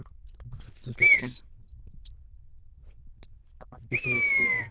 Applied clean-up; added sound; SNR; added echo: neural diffusion model UNIVERSE++.